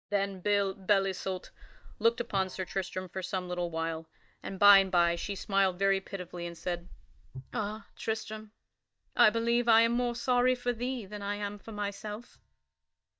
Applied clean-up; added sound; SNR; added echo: neural mask model DeepFilterNet 3.